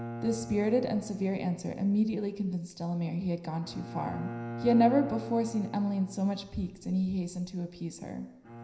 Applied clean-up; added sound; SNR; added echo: none; Bowed string instrument; 13 dB; reverberation time 0.9 s.